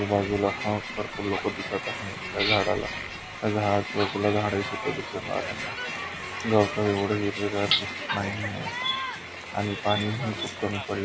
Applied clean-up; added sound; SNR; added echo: none; Crowd; 6 dB; none.